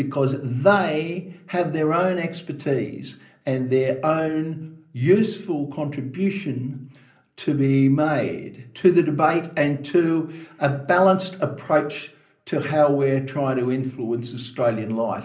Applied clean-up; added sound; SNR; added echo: none; none; none; reverberation time 0.5 s.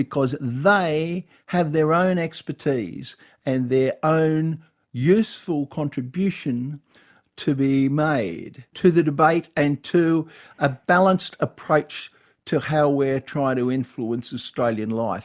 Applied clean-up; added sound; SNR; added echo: none; none; none; none.